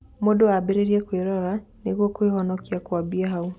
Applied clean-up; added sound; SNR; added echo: none; none; none; none.